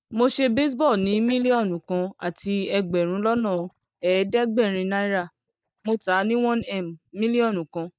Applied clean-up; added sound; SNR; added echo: neural mask model DeepFilterNet 3.